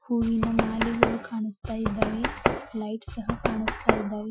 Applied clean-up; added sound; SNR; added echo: classical method Wiener filter.